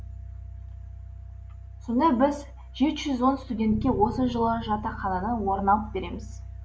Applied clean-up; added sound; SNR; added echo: none; Bass guitar; 11 dB; none.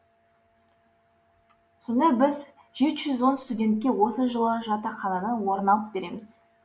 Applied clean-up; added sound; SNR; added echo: none; none; none; none.